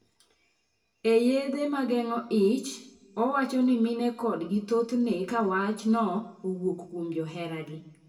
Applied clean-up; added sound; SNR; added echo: none; none; none; reverberation time 0.6 s.